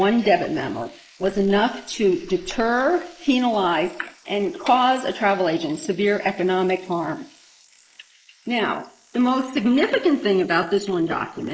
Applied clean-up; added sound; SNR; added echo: neural mask model Resemble Enhance denoiser.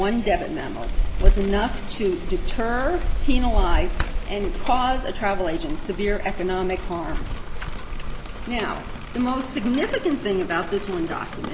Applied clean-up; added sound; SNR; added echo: none; Rain; -2 dB; none.